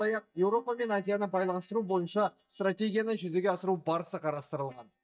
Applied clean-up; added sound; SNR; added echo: neural mask model DeepFilterNet 3.